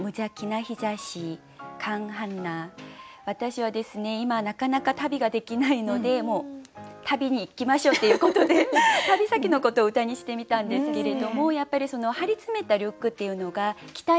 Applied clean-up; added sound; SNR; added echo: none; none; none; none.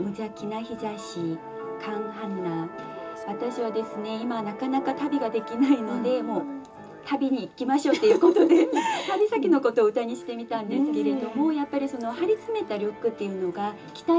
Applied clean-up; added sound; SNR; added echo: none; Musical instrument; 15 dB; reverberation time 0.2 s.